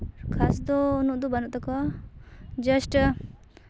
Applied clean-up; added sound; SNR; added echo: none; none; none; none.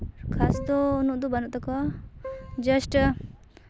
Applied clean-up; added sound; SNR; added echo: none; Keyboard (musical); 14 dB; none.